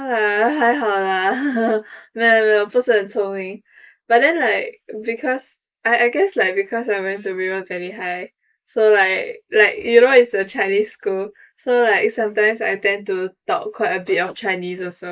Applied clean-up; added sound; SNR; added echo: neural mask model Resemble Enhance denoiser.